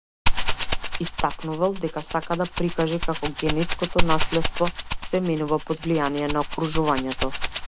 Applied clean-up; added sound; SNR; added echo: none; Rattle (instrument); -3 dB; none.